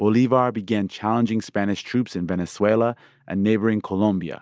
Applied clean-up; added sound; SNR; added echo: none; none; none; none.